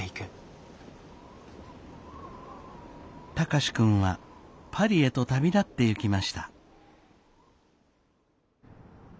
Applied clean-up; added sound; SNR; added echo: none; none; none; none.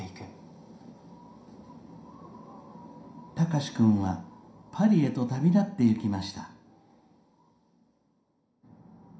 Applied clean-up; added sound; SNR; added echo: none; none; none; reverberation time 0.5 s.